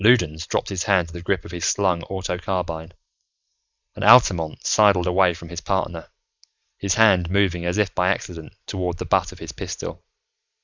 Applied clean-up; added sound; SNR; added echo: neural mask model Resemble Enhance denoiser.